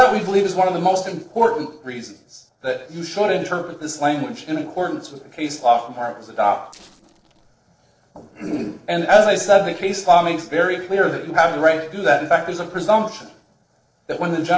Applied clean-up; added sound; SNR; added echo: neural separator model SepFormer DNS4.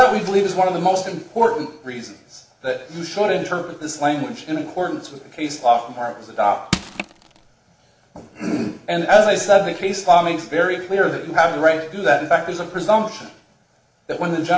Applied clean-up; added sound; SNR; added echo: none; Crushing; 7 dB; reverberation time 0.6 s.